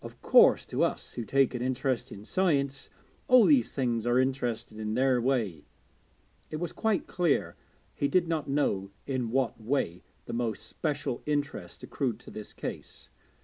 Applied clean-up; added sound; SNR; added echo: none; none; none; none.